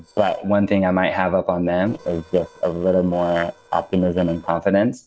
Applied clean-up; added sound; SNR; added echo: neural separator model SepFormer DNS4.